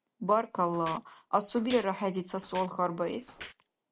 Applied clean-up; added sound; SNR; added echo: none; Walk, footsteps; 18 dB; none.